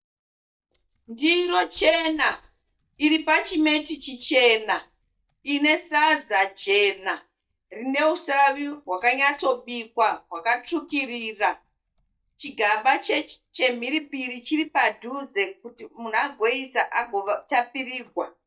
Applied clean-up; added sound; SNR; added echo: neural mask model DeepFilterNet 3.